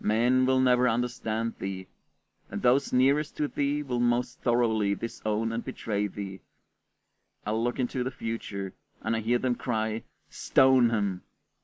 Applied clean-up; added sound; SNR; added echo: none; none; none; none.